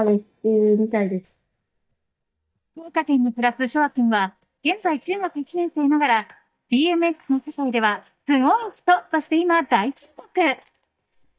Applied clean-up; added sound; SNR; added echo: neural mask model DeepFilterNet 3.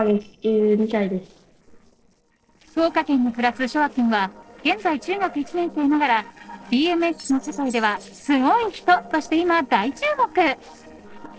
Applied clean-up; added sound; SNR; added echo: neural separator model SepFormer DNS4.